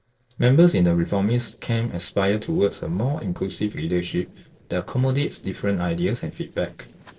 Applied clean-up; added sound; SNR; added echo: neural separator model SepFormer DNS4.